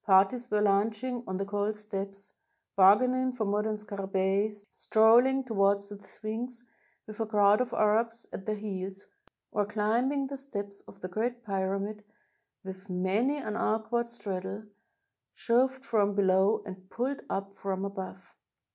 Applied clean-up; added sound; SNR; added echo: none; none; none; none.